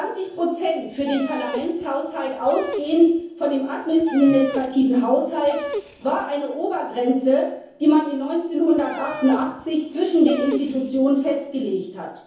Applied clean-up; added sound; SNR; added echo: none; Dog; 13 dB; reverberation time 0.7 s.